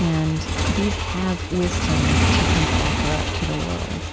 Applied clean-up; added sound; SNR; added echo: none; Motorcycle / Engine; -3 dB; none.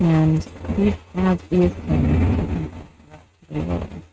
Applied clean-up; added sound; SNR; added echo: neural mask model RNNoise.